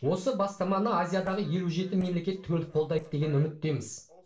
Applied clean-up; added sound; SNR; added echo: neural separator model SepFormer DNS4.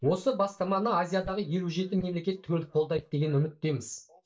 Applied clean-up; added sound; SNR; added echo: neural mask model DeepFilterNet 3.